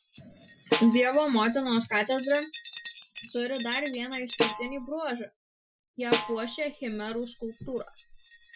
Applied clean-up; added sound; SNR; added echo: classical method Wiener filter.